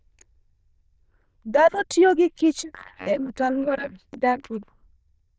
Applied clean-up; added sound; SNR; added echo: neural diffusion model UNIVERSE++.